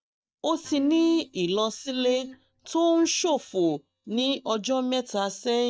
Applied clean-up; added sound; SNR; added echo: neural mask model DeepFilterNet 3.